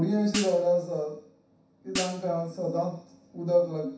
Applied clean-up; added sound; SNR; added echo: none; Hi-hat; 9 dB; reverberation time 0.7 s.